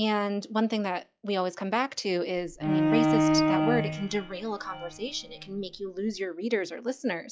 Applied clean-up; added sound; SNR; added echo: classical method log-MMSE.